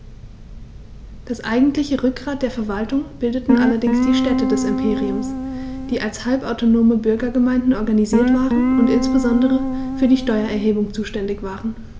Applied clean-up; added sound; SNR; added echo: none; Guitar; 0 dB; none.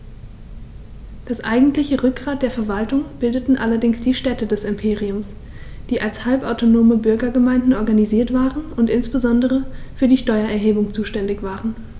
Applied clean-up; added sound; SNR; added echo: none; none; none; none.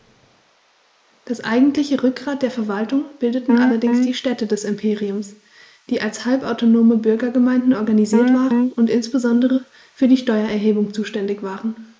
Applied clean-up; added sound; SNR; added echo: neural mask model Resemble Enhance denoiser.